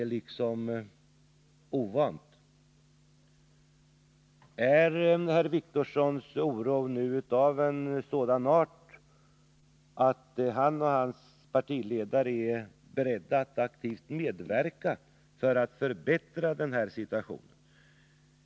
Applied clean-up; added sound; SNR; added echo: none; none; none; none.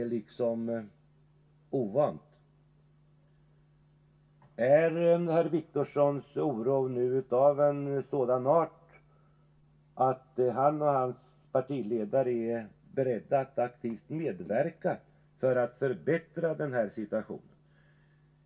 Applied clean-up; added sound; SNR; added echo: none; none; none; reverberation time 0.2 s.